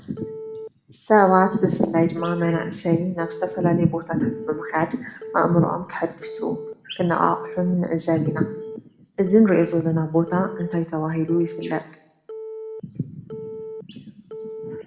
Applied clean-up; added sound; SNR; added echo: none; Telephone; 14 dB; reverberation time 0.7 s.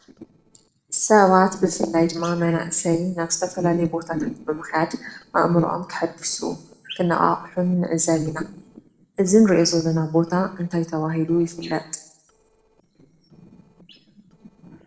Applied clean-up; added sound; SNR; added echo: neural separator model SepFormer DNS4.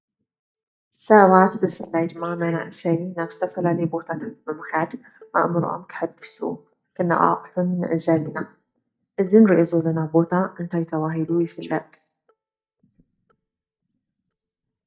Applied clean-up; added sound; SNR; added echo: neural mask model DeepFilterNet 3.